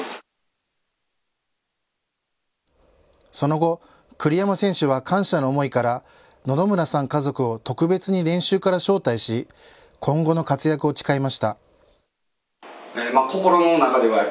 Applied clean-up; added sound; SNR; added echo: none; none; none; none.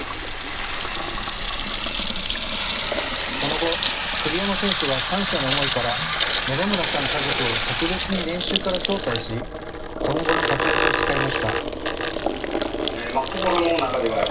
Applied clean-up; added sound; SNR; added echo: none; Sink (filling or washing) / Water tap, faucet; -5 dB; reverberation time 0.2 s.